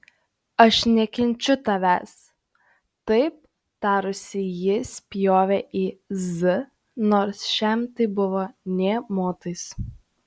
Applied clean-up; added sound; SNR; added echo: none; none; none; none.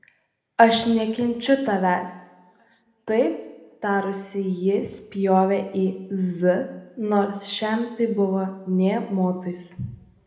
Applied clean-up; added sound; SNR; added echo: none; none; none; reverberation time 0.7 s.